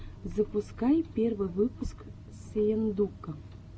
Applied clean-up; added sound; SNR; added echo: none; none; none; none.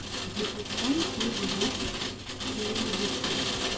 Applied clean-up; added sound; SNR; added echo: none; Rain; -3 dB; reverberation time 0.2 s.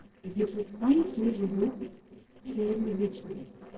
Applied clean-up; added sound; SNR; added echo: neural separator model SepFormer DNS4.